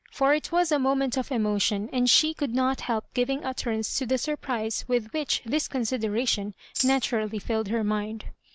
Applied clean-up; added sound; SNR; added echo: none; Tambourine; 7 dB; none.